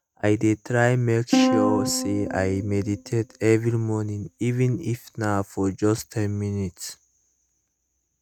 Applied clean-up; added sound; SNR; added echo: neural mask model RNNoise.